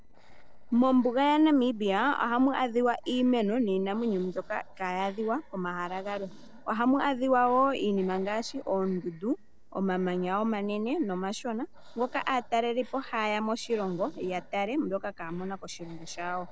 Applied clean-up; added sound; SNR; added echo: neural separator model SepFormer DNS4.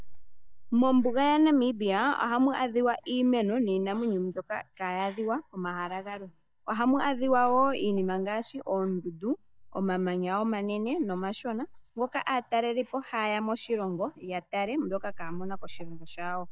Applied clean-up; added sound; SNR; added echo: neural mask model DeepFilterNet 3.